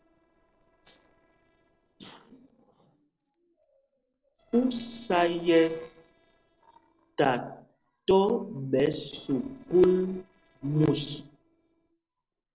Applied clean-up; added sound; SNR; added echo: neural separator model SepFormer DNS4.